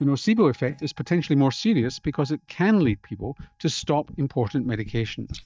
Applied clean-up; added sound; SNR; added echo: neural mask model DeepFilterNet 3.